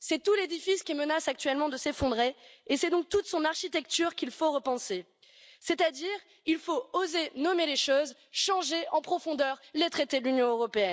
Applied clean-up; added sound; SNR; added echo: none; none; none; none.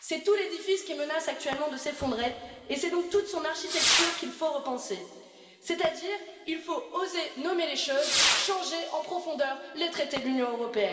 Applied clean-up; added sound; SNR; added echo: none; Whoosh, swoosh, swish / Fireworks; 4 dB; reverberation time 2.1 s.